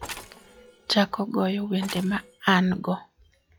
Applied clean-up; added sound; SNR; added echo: classical method log-MMSE.